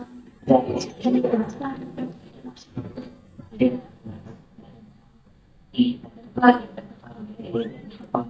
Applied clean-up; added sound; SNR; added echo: neural mask model DeepFilterNet 3.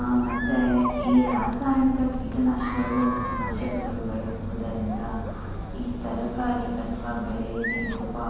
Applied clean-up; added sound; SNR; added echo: none; Chatter; 5 dB; reverberation time 1.3 s.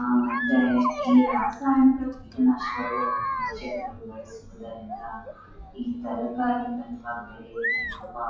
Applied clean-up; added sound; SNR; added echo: classical method WPE with log-MMSE.